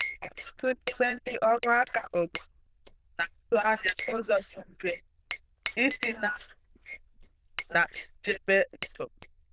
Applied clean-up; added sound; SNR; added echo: neural diffusion model UNIVERSE++.